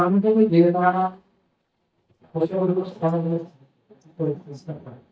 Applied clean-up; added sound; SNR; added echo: neural mask model DeepFilterNet 3.